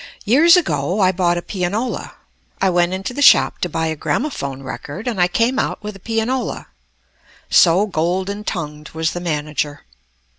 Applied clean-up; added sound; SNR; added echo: none; none; none; none.